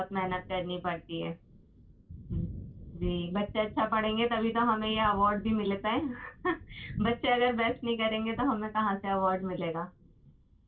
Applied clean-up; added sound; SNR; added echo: none; Thunder; 14 dB; reverberation time 0.2 s.